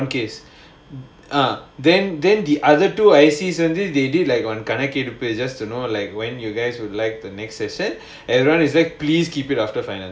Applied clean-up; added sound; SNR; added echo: none; none; none; none.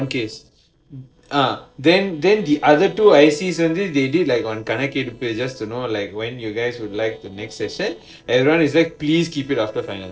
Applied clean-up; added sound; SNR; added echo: neural separator model SepFormer DNS4.